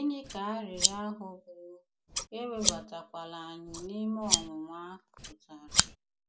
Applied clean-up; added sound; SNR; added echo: neural mask model Resemble Enhance denoiser.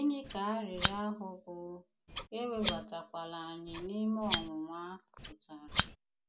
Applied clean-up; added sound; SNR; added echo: none; Scissors; -4 dB; none.